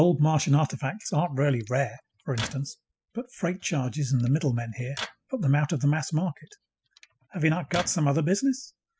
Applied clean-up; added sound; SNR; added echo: classical method spectral subtraction.